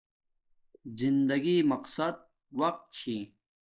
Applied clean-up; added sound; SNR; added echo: neural mask model Resemble Enhance denoiser.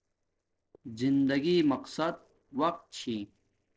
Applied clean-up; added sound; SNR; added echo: neural separator model SepFormer DNS4.